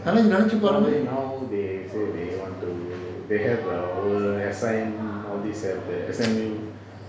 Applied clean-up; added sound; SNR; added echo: none; none; none; none.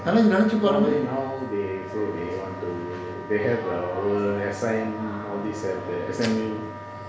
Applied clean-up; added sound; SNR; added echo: none; Wind instrument, woodwind instrument; 15 dB; none.